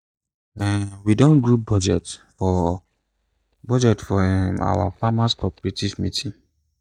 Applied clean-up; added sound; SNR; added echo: neural mask model DeepFilterNet 3.